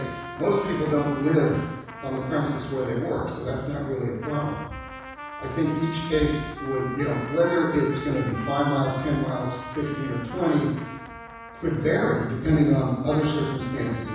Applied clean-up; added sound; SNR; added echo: none; Trumpet; 13 dB; reverberation time 1.1 s.